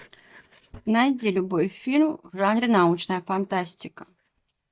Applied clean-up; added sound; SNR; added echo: neural mask model DeepFilterNet 3.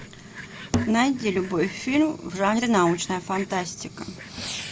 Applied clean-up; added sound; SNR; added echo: none; Fireworks + Sawing; 16 dB; none.